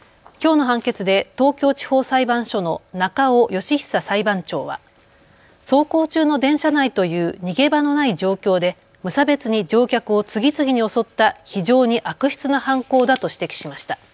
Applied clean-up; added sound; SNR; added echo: none; none; none; none.